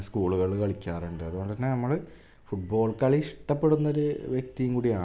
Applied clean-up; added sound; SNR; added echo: none; none; none; none.